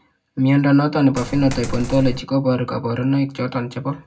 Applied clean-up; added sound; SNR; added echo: none; Coin (dropping); 7 dB; reverberation time 0.3 s.